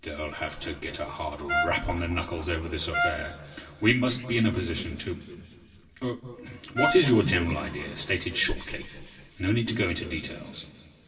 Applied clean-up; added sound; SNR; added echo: none; Trumpet; 4 dB; reverberation time 2.4 s.